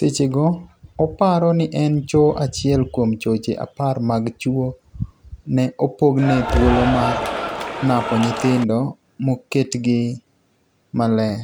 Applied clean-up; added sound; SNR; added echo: none; Cheering; 3 dB; none.